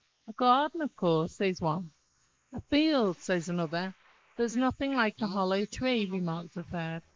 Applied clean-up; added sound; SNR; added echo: neural mask model Resemble Enhance denoiser.